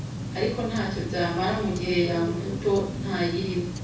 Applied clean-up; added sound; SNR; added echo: none; Tick-tock; 6 dB; reverberation time 0.6 s.